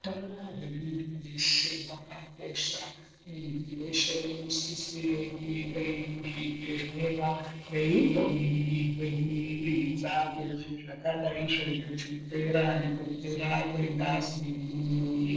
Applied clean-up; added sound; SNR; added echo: neural separator model SepFormer DNS4.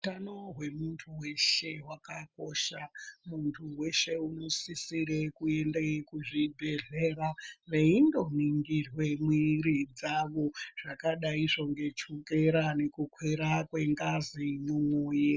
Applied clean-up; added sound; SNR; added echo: none; none; none; none.